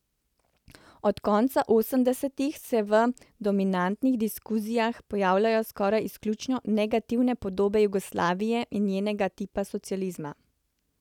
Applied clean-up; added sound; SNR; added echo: none; none; none; none.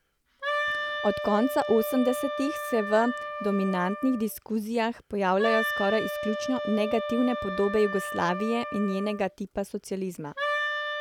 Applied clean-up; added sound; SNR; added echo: none; Wind instrument, woodwind instrument; 5 dB; none.